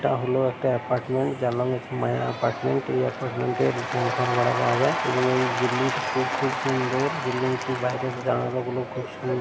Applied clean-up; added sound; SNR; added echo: none; Applause / Crowd / Cheering; 5 dB; none.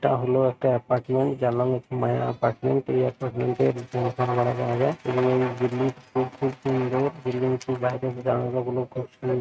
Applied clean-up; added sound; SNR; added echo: neural mask model RNNoise.